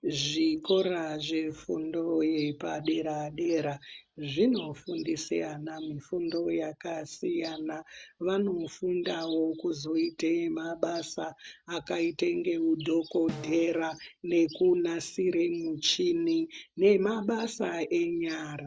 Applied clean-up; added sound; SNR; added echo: none; Snare drum; 13 dB; none.